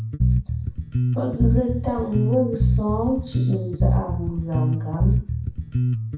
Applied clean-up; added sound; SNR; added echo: none; Bass guitar; -5 dB; reverberation time 0.6 s.